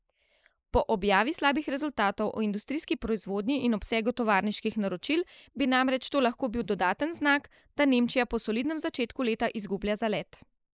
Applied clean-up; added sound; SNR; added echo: neural mask model Resemble Enhance denoiser.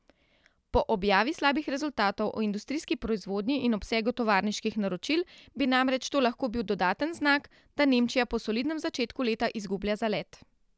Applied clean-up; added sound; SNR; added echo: none; none; none; none.